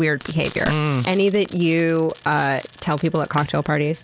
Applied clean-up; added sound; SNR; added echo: none; Frying (food); 20 dB; none.